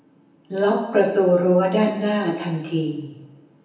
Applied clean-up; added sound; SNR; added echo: none; none; none; reverberation time 0.9 s.